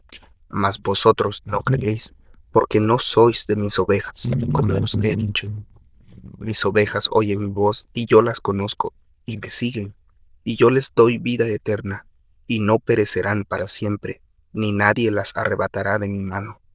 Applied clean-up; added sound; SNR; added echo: neural diffusion model UNIVERSE++.